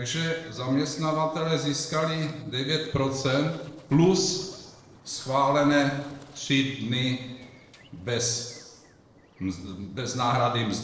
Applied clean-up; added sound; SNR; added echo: neural separator model SepFormer DNS4.